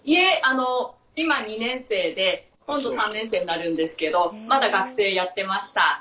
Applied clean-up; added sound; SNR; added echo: neural separator model SepFormer DNS4.